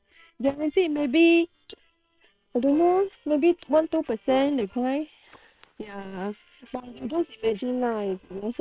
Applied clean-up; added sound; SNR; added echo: neural separator model SepFormer WHAM!.